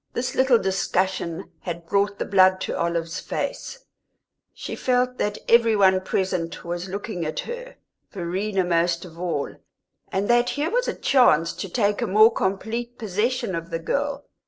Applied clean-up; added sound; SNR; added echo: none; none; none; none.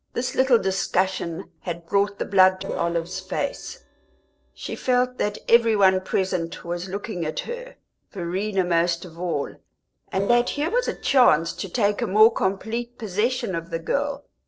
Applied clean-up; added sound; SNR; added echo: neural separator model SepFormer DNS4.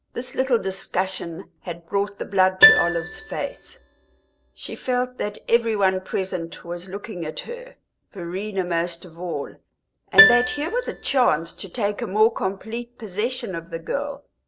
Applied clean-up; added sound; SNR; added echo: none; Piano; 3 dB; none.